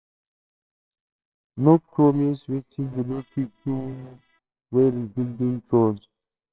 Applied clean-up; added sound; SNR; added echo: neural separator model SepFormer WHAMR!.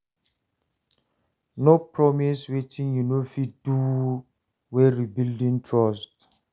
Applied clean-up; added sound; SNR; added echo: none; none; none; none.